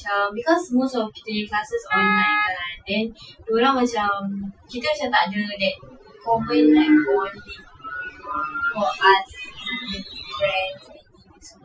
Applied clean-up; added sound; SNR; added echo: classical method Wiener filter.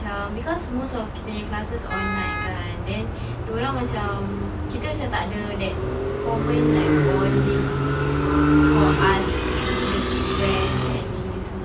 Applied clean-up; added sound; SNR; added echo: none; Wind instrument, woodwind instrument; 9 dB; none.